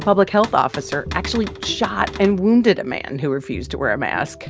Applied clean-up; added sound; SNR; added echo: none; Cupboard open or close / Door; 15 dB; none.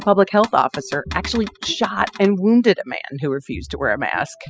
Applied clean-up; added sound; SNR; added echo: classical method spectral subtraction.